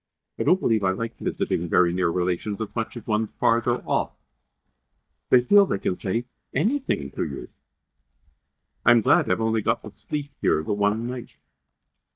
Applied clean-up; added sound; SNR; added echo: neural mask model DeepFilterNet 3.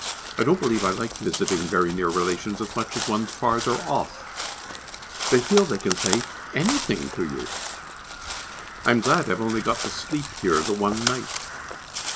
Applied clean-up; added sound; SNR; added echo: none; Crow; 7 dB; none.